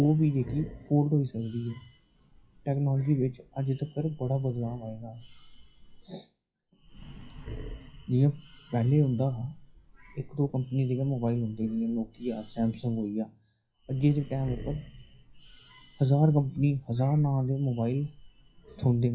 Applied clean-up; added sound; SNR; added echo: classical method WPE with log-MMSE.